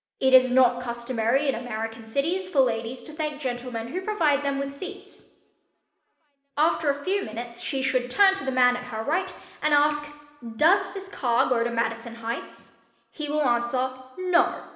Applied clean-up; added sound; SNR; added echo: none; none; none; reverberation time 1.0 s.